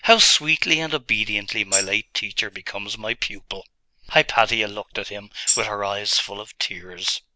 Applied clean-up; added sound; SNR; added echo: none; Tambourine; 3 dB; none.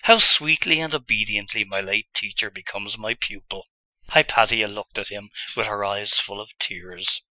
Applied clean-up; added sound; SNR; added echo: classical method Wiener filter.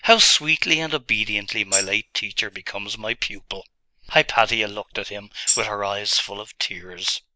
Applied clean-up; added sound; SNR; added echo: neural mask model Resemble Enhance denoiser.